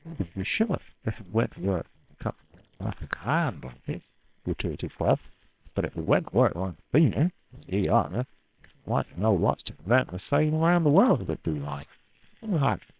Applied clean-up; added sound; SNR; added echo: neural separator model SepFormer WHAM!.